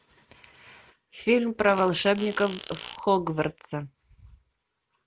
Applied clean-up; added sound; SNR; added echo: none; Fart; 16 dB; none.